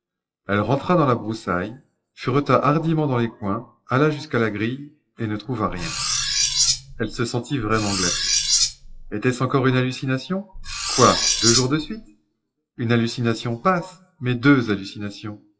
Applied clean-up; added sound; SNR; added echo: classical method WPE with log-MMSE.